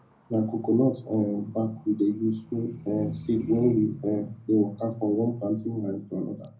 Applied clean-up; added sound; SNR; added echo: none; Livestock, farm animals, working animals; 19 dB; reverberation time 0.4 s.